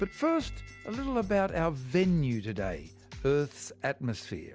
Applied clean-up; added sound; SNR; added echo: none; none; none; none.